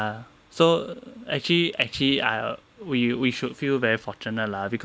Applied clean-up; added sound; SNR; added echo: none; none; none; none.